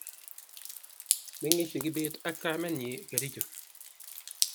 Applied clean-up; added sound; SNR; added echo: none; Drip; 0 dB; none.